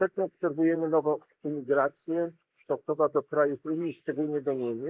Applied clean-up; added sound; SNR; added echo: neural mask model Resemble Enhance denoiser.